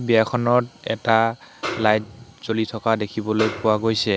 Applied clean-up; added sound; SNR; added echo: none; Snare drum; 10 dB; none.